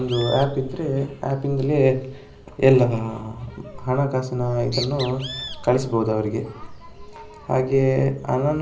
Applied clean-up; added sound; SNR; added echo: none; Bird; 15 dB; reverberation time 0.5 s.